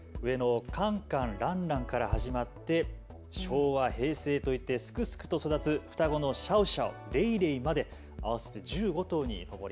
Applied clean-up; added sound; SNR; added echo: none; Bass drum; 10 dB; none.